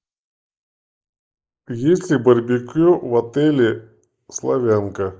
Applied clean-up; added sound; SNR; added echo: neural mask model Resemble Enhance denoiser.